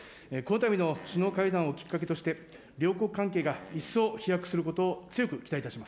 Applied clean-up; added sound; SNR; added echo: none; Fart; 19 dB; none.